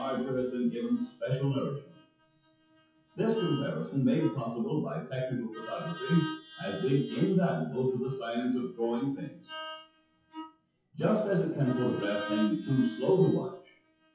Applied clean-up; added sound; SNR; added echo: classical method WPE with log-MMSE.